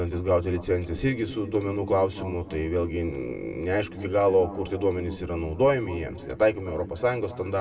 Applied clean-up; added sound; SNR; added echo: none; none; none; reverberation time 1.7 s.